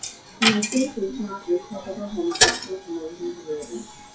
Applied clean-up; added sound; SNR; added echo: classical method WPE with log-MMSE.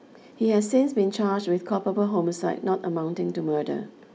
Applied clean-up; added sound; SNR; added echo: none; none; none; none.